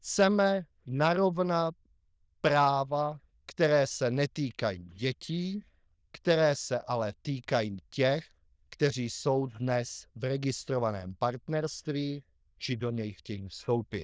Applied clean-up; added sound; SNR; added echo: neural diffusion model UNIVERSE++.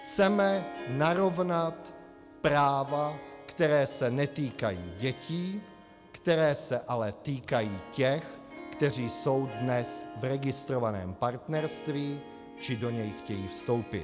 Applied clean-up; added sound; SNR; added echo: none; Harp; 14 dB; none.